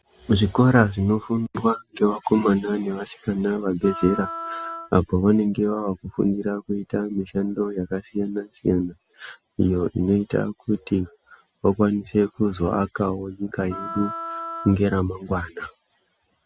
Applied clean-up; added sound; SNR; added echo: none; Wind instrument, woodwind instrument; 11 dB; none.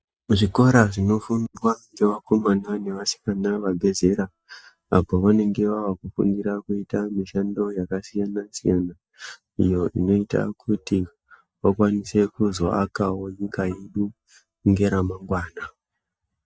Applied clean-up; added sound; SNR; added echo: neural mask model DeepFilterNet 3.